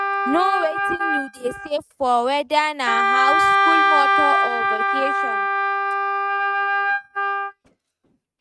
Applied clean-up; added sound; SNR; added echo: neural mask model RNNoise.